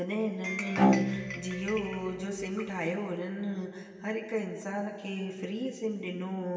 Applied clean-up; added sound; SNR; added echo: none; Bowed string instrument; -1 dB; reverberation time 2.4 s.